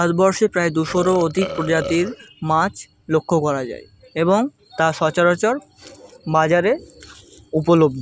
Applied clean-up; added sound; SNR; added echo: none; Burping, eructation; 10 dB; none.